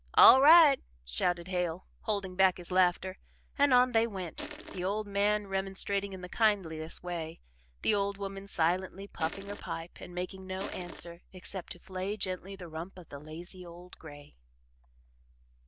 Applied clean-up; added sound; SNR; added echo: none; Crushing; 10 dB; none.